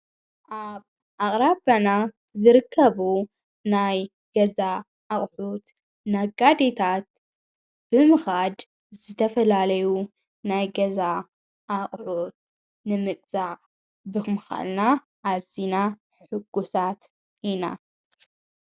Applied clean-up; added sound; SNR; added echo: none; none; none; none.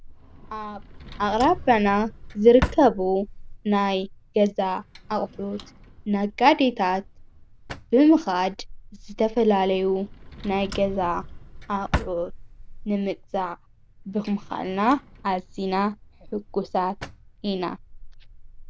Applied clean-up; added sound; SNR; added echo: none; Drawer open or close; 13 dB; none.